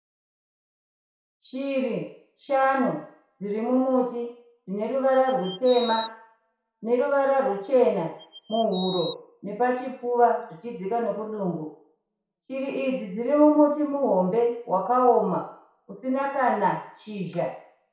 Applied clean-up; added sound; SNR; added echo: none; Bird vocalization, bird call, bird song; 11 dB; reverberation time 0.6 s.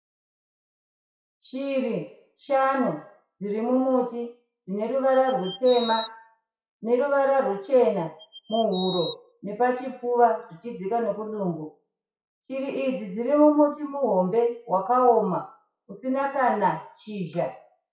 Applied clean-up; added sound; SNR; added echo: classical method WPE with log-MMSE.